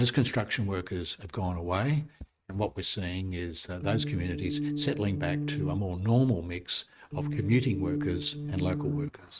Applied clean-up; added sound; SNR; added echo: neural mask model RNNoise.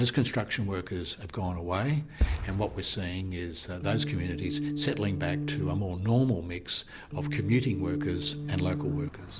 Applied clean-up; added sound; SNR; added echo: none; Boom + Organ; 2 dB; none.